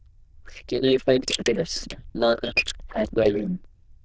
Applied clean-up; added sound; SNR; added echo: neural diffusion model UNIVERSE++.